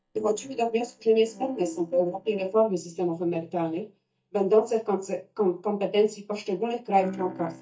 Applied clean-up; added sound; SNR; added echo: neural mask model DeepFilterNet 3.